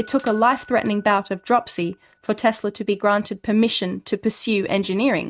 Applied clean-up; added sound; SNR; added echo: neural mask model RNNoise.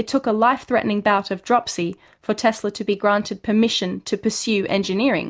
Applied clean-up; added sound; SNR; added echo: none; none; none; none.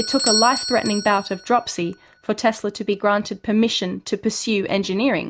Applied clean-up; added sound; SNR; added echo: none; Bell / Doorbell; 9 dB; none.